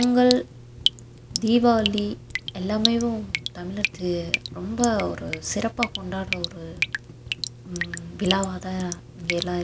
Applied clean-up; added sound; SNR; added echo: none; Drip; 6 dB; none.